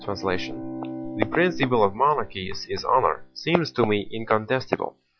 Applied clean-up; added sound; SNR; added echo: classical method log-MMSE.